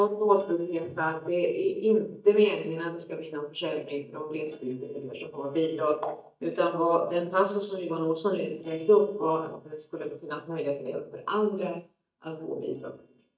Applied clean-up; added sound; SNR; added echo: neural mask model DeepFilterNet 3.